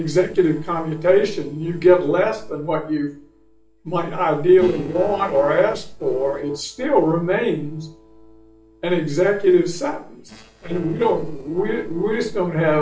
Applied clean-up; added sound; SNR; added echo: neural separator model SepFormer DNS4.